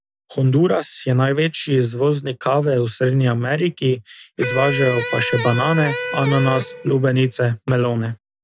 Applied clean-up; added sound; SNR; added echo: none; Electric guitar; 7 dB; none.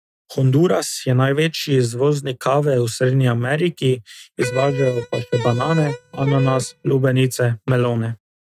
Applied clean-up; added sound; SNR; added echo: neural mask model RNNoise.